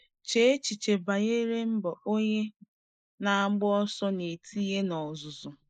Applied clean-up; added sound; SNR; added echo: neural mask model Resemble Enhance denoiser.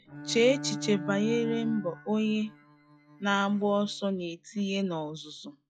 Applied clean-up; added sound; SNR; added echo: classical method log-MMSE.